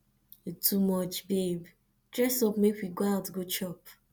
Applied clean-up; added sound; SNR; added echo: none; none; none; none.